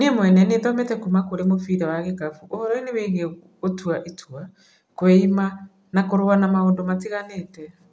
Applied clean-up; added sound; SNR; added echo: none; none; none; none.